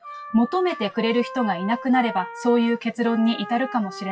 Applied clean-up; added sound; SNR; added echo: classical method WPE with log-MMSE.